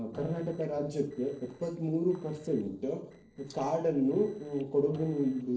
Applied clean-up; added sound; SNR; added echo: neural separator model SepFormer DNS4.